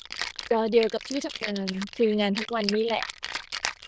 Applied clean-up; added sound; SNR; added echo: neural diffusion model UNIVERSE++.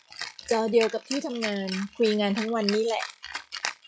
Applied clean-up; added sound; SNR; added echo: classical method log-MMSE.